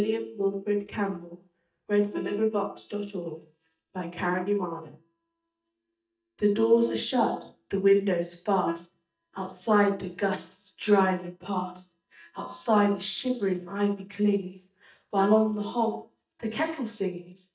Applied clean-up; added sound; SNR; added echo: neural mask model DeepFilterNet 3.